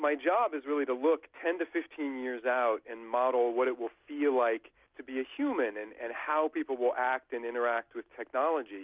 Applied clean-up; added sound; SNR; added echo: none; none; none; none.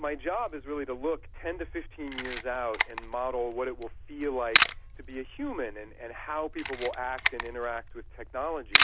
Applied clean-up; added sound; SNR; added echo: none; Camera; -1 dB; none.